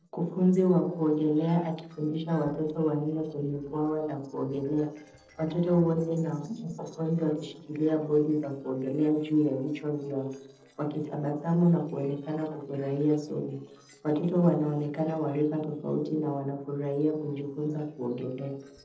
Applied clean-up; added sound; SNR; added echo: neural separator model SepFormer DNS4.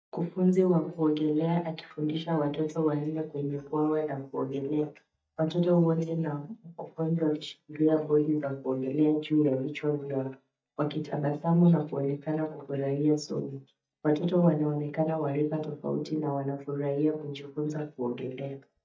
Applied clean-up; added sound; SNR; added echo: neural mask model DeepFilterNet 3.